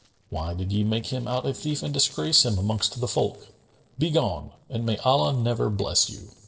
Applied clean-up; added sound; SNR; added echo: neural separator model SepFormer DNS4.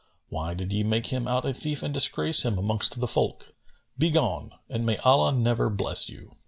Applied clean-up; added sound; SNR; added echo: none; none; none; none.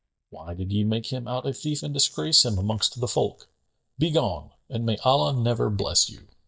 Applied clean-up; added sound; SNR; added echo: neural mask model DeepFilterNet 3.